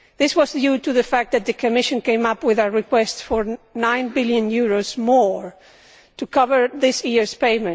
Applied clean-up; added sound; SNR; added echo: none; none; none; none.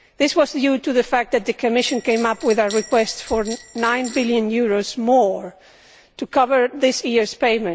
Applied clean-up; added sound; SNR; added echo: none; Bell; 16 dB; none.